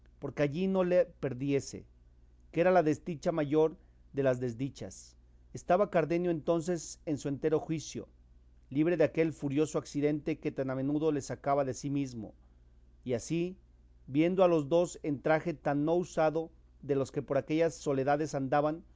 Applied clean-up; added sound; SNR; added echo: none; none; none; none.